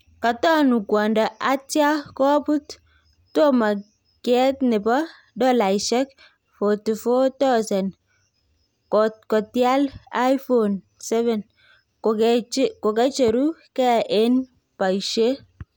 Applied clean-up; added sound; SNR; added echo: none; none; none; none.